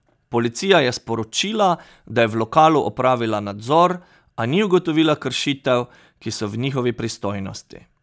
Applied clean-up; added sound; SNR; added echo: none; none; none; none.